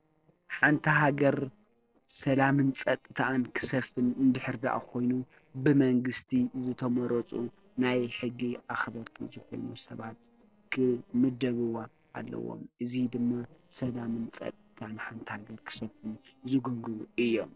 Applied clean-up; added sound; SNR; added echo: neural separator model SepFormer DNS4.